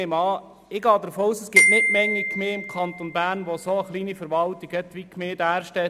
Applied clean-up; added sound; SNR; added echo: none; Glockenspiel; -1 dB; none.